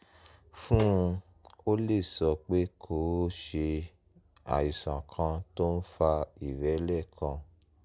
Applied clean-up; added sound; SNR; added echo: none; Snare drum; 15 dB; none.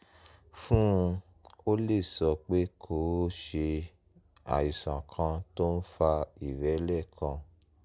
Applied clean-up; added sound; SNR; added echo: none; none; none; none.